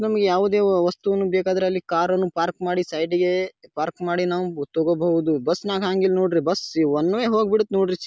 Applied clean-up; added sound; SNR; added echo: none; none; none; none.